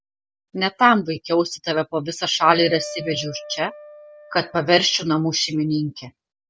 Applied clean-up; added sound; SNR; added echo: none; Wind instrument, woodwind instrument; 16 dB; none.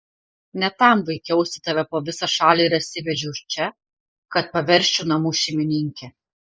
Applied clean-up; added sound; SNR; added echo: neural mask model Resemble Enhance denoiser.